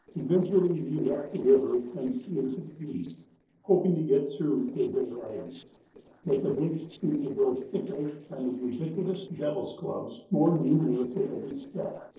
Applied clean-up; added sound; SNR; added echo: neural separator model SepFormer DNS4.